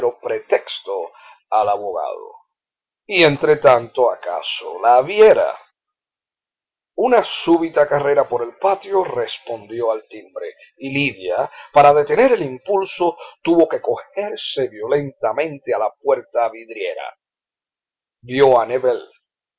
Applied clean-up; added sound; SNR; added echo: none; none; none; none.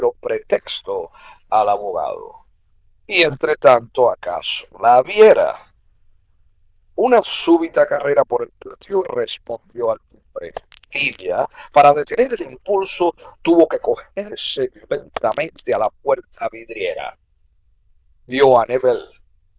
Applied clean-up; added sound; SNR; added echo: neural diffusion model UNIVERSE++.